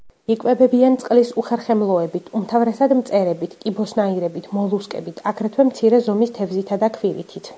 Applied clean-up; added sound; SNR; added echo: none; none; none; none.